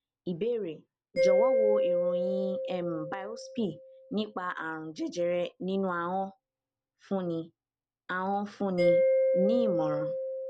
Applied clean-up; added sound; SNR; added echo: none; Mallet percussion; -2 dB; none.